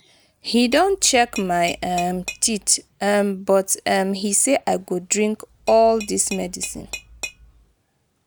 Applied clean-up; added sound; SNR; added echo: none; Tap / Glass; 16 dB; none.